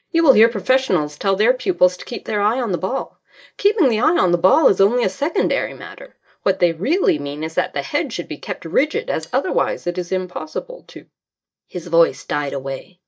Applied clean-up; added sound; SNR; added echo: neural mask model DeepFilterNet 3.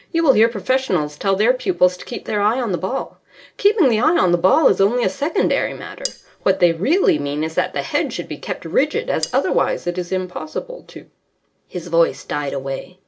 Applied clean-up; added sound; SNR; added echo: none; Cutlery, silverware; 12 dB; reverberation time 0.2 s.